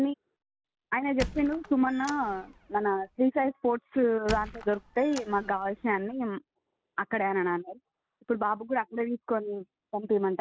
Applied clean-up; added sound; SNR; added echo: none; Squeak; 13 dB; none.